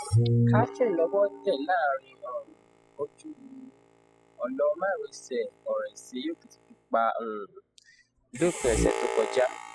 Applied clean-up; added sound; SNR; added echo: classical method spectral subtraction.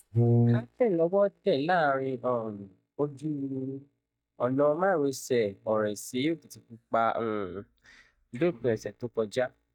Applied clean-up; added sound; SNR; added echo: neural mask model DeepFilterNet 3.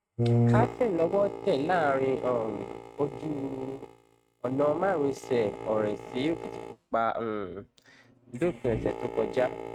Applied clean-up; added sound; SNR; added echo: neural mask model RNNoise.